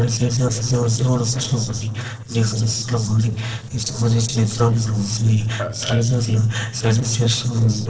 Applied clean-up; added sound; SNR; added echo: neural separator model SepFormer DNS4.